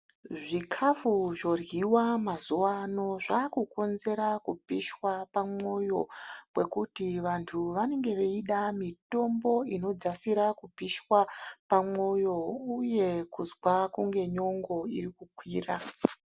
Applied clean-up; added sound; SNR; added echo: none; none; none; none.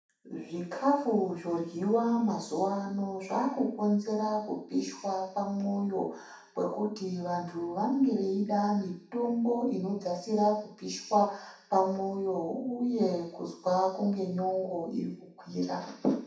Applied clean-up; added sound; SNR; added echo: none; none; none; reverberation time 0.7 s.